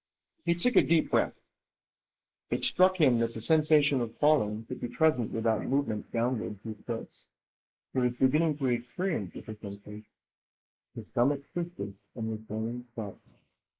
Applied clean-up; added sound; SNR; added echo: neural mask model Resemble Enhance denoiser.